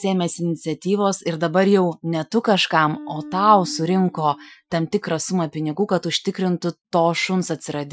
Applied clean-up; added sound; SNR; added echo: classical method Wiener filter.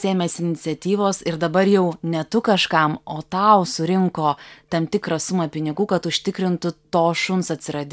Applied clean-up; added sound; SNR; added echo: none; none; none; none.